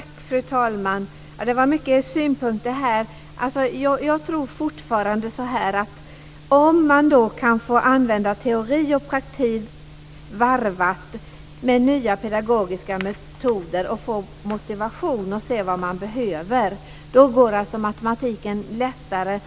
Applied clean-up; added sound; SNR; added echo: none; none; none; none.